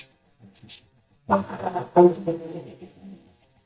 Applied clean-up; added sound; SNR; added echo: neural mask model DeepFilterNet 3.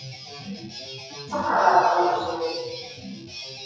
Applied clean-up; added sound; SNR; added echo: classical method WPE with log-MMSE.